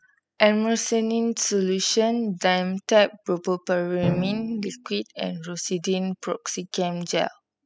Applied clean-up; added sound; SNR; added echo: classical method spectral subtraction.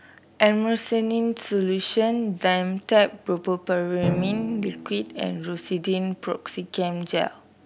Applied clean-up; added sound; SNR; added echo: none; Drum; 14 dB; none.